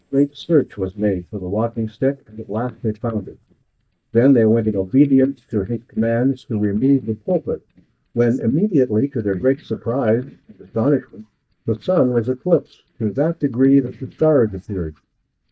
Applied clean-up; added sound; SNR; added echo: neural mask model DeepFilterNet 3.